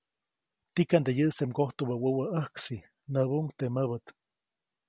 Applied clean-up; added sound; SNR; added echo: none; none; none; none.